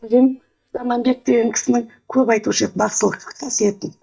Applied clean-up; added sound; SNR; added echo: neural mask model DeepFilterNet 3.